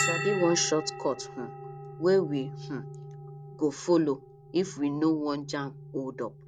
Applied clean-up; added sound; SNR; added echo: none; Bell; 9 dB; none.